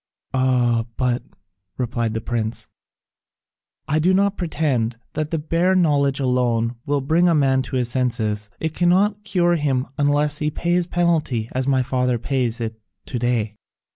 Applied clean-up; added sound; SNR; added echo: none; none; none; none.